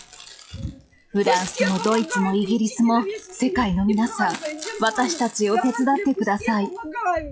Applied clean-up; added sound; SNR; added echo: classical method log-MMSE.